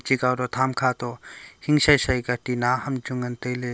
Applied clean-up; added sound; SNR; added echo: none; none; none; none.